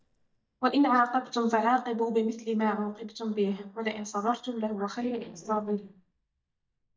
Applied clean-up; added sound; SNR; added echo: neural mask model DeepFilterNet 3.